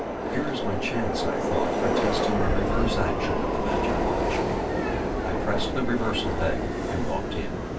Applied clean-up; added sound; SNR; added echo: none; Subway, metro, underground; -3 dB; reverberation time 0.2 s.